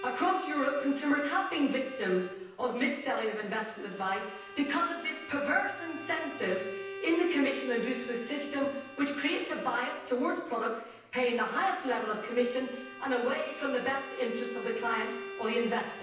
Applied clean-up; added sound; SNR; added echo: none; Bowed string instrument; 13 dB; reverberation time 0.9 s.